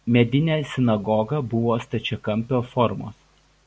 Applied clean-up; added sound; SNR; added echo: none; none; none; none.